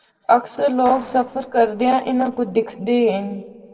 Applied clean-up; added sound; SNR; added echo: neural separator model SepFormer DNS4.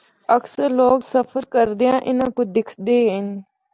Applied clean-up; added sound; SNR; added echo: none; none; none; none.